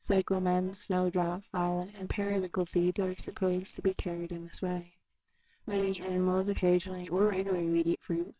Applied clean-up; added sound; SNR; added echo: neural separator model SepFormer WHAMR!.